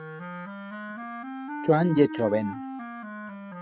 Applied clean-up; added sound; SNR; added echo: neural mask model RNNoise.